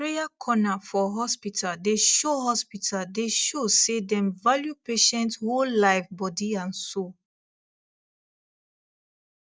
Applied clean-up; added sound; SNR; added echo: none; none; none; none.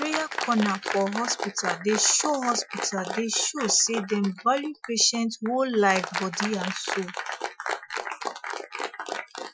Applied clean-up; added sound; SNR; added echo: classical method Wiener filter.